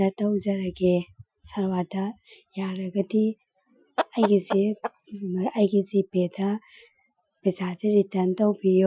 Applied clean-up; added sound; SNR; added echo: classical method Wiener filter.